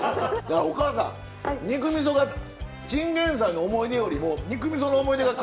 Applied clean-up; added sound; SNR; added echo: none; none; none; none.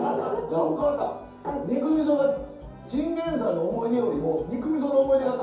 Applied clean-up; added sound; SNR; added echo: none; none; none; reverberation time 0.6 s.